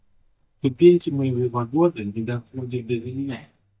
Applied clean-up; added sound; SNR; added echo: neural mask model DeepFilterNet 3.